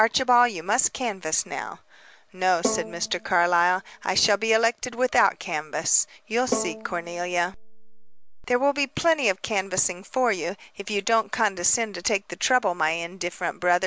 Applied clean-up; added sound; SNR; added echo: none; Bowed string instrument; 10 dB; none.